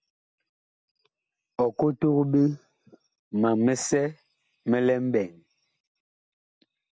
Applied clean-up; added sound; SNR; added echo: none; none; none; none.